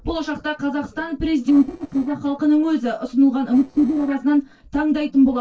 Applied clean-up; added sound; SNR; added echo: neural separator model SepFormer DNS4.